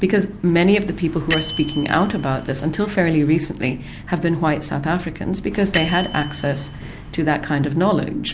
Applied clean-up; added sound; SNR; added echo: none; Bell; 12 dB; none.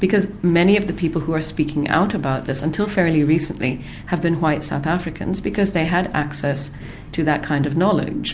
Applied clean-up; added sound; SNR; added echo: none; none; none; none.